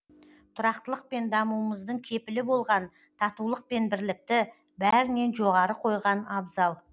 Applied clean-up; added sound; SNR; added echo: none; none; none; none.